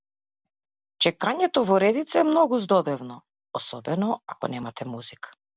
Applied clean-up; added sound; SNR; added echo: none; none; none; none.